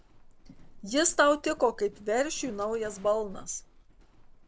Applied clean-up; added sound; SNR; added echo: none; Livestock, farm animals, working animals; 18 dB; none.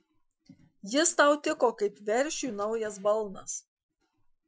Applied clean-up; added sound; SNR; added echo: classical method Wiener filter.